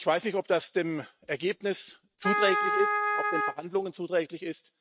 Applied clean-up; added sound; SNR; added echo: neural mask model RNNoise.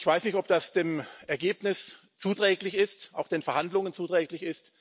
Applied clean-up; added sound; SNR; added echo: none; none; none; none.